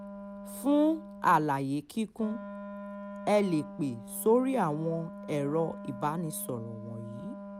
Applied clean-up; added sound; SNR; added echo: none; Wind instrument, woodwind instrument; 13 dB; none.